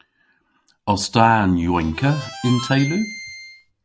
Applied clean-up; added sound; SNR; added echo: none; Harmonica; 13 dB; none.